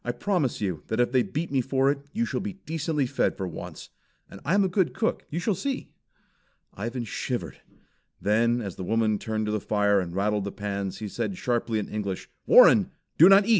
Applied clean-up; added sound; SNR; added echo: none; none; none; none.